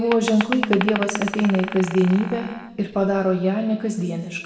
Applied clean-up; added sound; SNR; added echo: none; Glass; 9 dB; reverberation time 1.2 s.